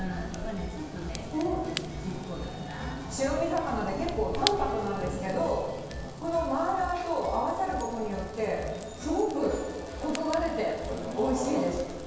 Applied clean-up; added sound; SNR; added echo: none; Fire / Rain; 10 dB; reverberation time 1.2 s.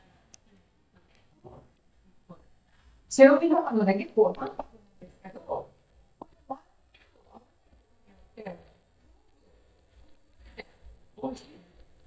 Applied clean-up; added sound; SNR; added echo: neural mask model DeepFilterNet 3.